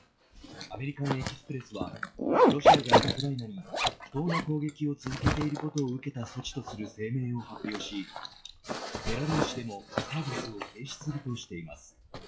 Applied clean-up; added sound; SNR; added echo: classical method WPE with log-MMSE.